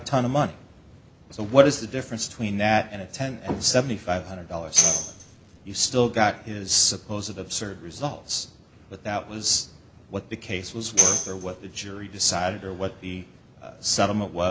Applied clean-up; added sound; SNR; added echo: none; Tambourine; 0 dB; none.